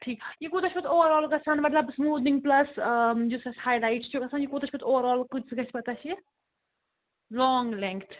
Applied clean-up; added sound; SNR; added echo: none; none; none; none.